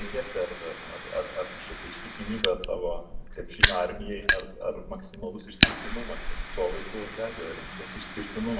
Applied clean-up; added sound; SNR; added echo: none; Fire; -2 dB; reverberation time 0.6 s.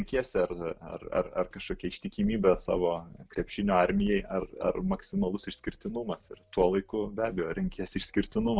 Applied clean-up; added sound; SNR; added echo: none; none; none; none.